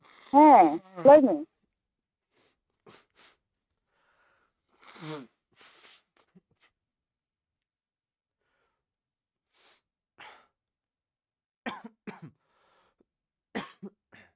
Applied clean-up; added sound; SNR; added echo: neural mask model RNNoise.